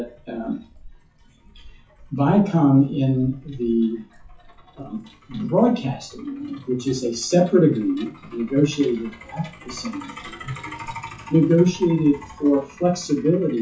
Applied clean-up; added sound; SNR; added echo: classical method WPE with log-MMSE.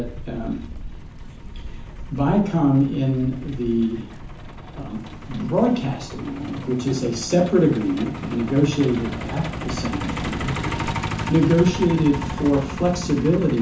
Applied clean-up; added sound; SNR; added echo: none; Truck; 8 dB; reverberation time 0.9 s.